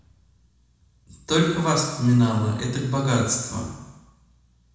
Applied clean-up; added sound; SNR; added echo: none; none; none; reverberation time 1.1 s.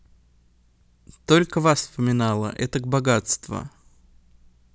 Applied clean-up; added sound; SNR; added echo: none; none; none; none.